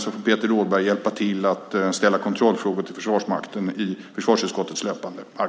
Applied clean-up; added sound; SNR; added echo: none; none; none; none.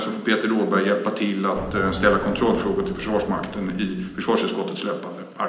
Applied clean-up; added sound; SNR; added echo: none; Explosion; 13 dB; reverberation time 0.9 s.